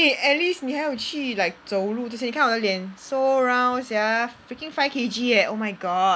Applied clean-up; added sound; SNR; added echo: none; none; none; none.